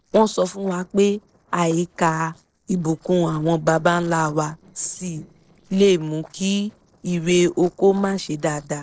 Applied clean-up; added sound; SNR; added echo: neural separator model SepFormer DNS4.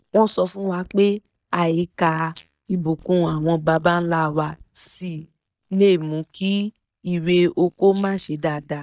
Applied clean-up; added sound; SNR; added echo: neural mask model DeepFilterNet 3.